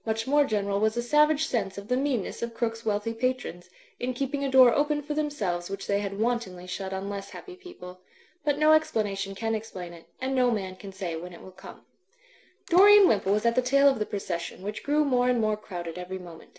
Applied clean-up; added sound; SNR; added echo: none; Water / Splash, splatter; 19 dB; none.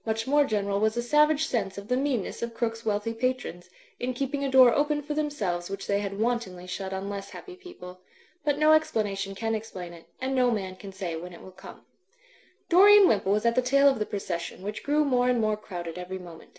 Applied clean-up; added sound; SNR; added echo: none; none; none; none.